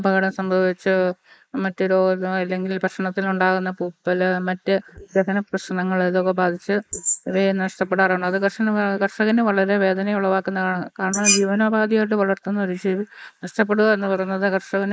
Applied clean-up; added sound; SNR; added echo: neural mask model Resemble Enhance denoiser.